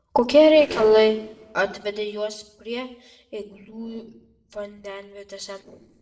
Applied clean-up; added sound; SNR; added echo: neural separator model SepFormer DNS4.